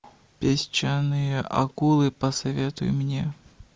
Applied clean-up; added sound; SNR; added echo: none; none; none; none.